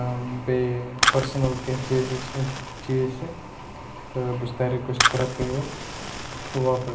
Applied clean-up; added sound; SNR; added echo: none; Fire; 3 dB; reverberation time 0.5 s.